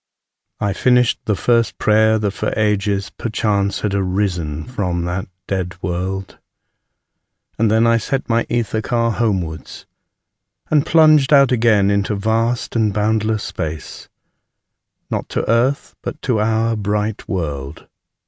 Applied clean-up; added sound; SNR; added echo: none; none; none; none.